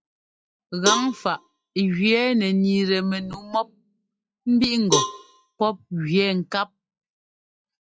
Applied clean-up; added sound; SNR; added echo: classical method log-MMSE.